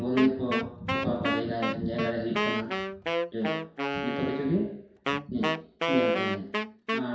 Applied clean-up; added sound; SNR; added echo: none; Wind instrument, woodwind instrument; 0 dB; reverberation time 0.7 s.